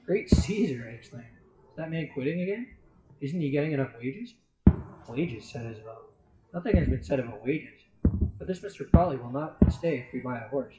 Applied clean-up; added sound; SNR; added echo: classical method WPE with log-MMSE.